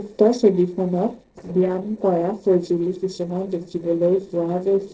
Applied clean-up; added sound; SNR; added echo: neural separator model SepFormer DNS4.